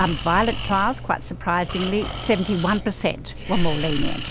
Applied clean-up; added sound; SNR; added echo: none; Breathing; 4 dB; none.